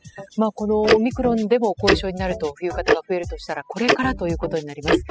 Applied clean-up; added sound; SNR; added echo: classical method spectral subtraction.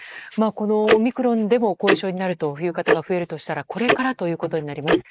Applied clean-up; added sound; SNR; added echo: neural mask model Resemble Enhance denoiser.